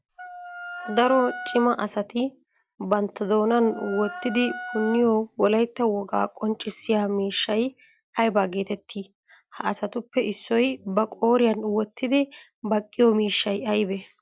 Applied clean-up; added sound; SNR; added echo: none; Wind instrument, woodwind instrument; 12 dB; none.